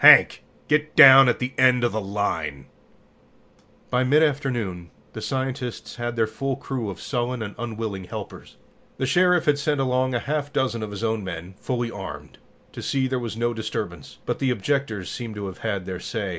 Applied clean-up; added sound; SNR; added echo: none; none; none; none.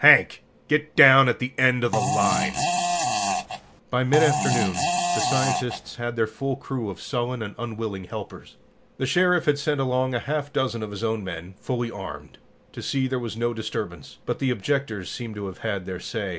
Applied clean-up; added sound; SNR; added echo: none; Fart; 0 dB; none.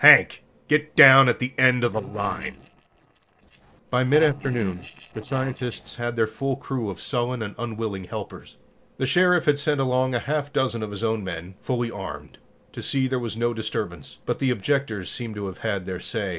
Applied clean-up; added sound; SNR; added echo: neural separator model SepFormer DNS4.